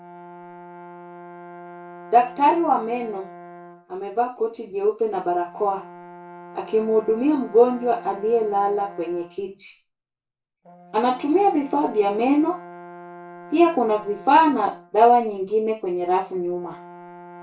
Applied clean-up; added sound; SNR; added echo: none; Brass instrument; 19 dB; reverberation time 0.3 s.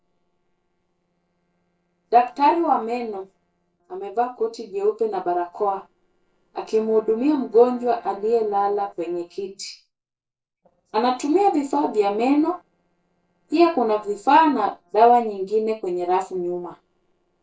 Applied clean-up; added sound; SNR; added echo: neural separator model SepFormer DNS4.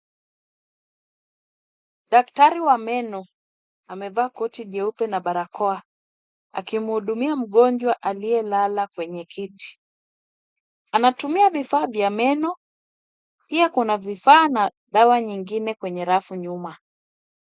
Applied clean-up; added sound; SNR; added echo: none; none; none; none.